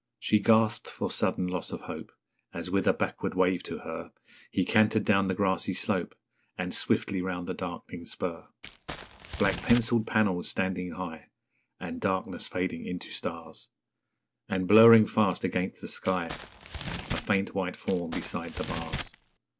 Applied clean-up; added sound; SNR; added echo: none; Crumpling, crinkling; 9 dB; none.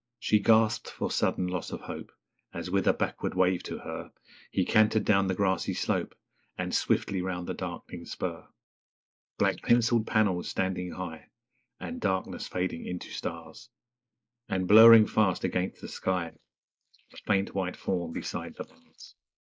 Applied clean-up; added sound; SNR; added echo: neural mask model Resemble Enhance denoiser.